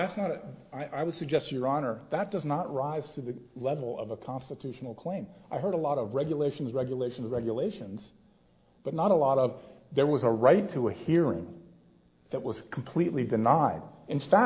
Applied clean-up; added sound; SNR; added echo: none; none; none; none.